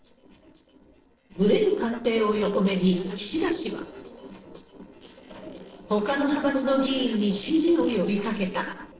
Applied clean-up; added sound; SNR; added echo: neural separator model SepFormer DNS4.